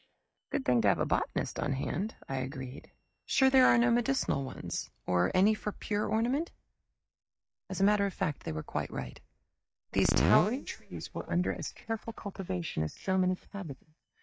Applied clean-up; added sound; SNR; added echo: neural mask model DeepFilterNet 3.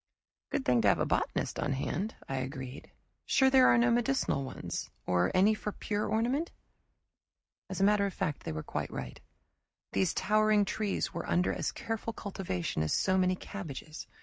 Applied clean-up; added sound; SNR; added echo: none; none; none; none.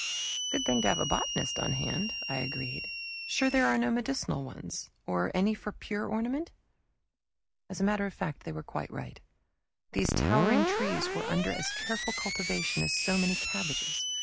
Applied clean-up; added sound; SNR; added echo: none; Screech; 3 dB; none.